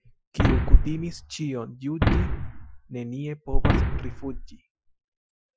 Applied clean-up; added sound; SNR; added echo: classical method Wiener filter.